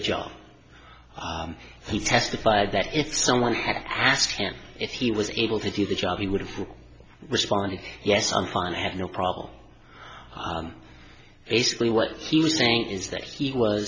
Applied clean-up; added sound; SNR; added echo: none; none; none; none.